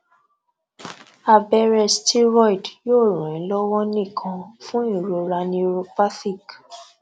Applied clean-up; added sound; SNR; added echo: none; none; none; none.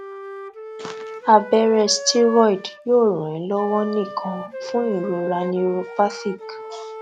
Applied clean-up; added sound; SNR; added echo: none; Wind instrument, woodwind instrument; 13 dB; none.